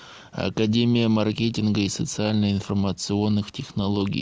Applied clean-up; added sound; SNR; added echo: none; none; none; none.